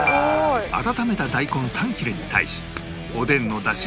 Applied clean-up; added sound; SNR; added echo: none; Crack / Crackle; 18 dB; none.